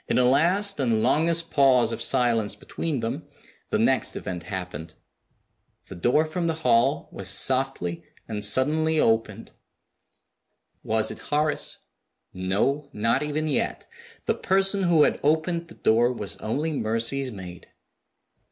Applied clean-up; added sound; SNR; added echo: none; none; none; none.